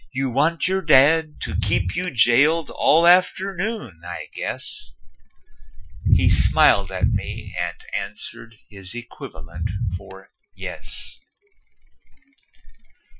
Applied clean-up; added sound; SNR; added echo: classical method Wiener filter.